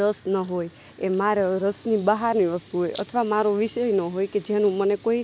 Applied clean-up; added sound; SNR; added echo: none; none; none; none.